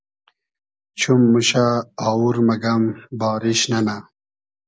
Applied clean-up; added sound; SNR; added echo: none; none; none; none.